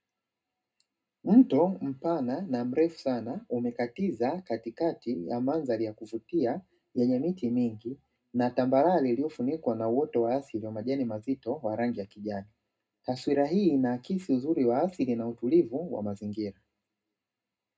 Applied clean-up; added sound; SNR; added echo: none; none; none; reverberation time 0.2 s.